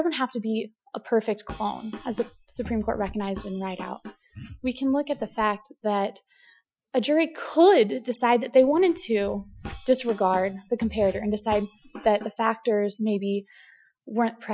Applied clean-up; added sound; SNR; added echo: classical method Wiener filter.